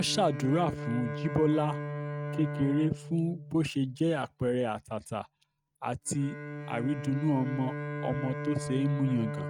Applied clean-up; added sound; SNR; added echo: neural mask model RNNoise.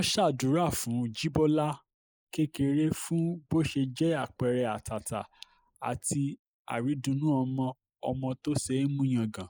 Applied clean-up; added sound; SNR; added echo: neural mask model Resemble Enhance denoiser.